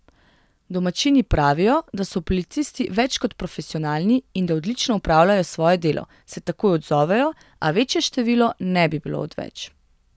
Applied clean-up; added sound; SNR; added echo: none; none; none; none.